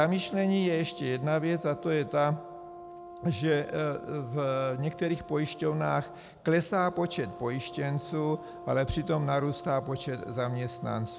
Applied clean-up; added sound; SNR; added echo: none; Brass instrument; 15 dB; none.